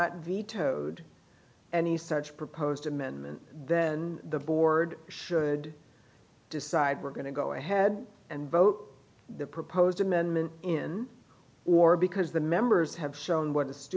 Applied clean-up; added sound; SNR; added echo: none; none; none; none.